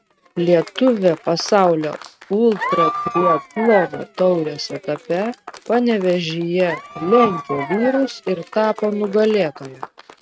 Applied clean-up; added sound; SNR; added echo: neural mask model RNNoise.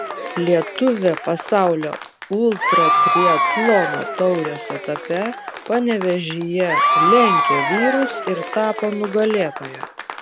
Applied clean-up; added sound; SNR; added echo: none; Applause / Crowd / Cheering; 1 dB; none.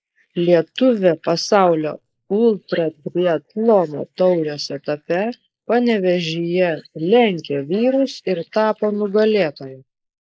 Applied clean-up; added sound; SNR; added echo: neural mask model Resemble Enhance denoiser.